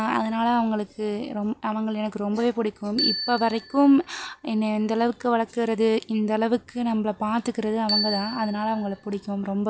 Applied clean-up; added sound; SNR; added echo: none; Bicycle bell; 12 dB; none.